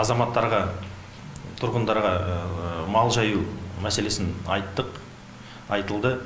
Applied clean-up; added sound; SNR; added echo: none; none; none; none.